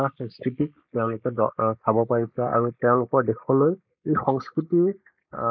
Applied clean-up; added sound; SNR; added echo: neural mask model Resemble Enhance denoiser.